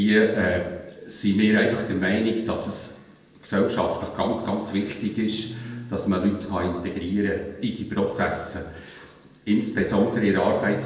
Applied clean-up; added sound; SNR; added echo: none; none; none; reverberation time 0.7 s.